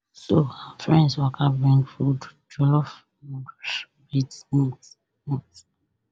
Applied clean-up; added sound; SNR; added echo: none; none; none; none.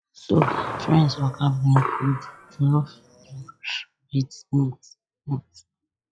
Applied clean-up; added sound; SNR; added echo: classical method log-MMSE.